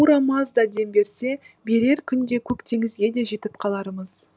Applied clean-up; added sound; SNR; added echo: none; none; none; none.